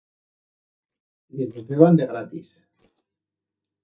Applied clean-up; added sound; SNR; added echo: neural mask model DeepFilterNet 3.